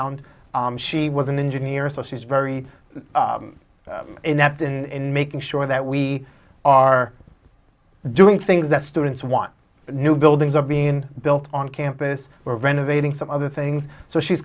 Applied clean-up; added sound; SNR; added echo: none; none; none; none.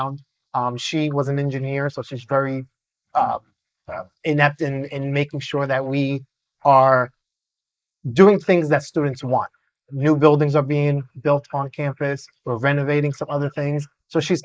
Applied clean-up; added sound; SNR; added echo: neural mask model Resemble Enhance denoiser.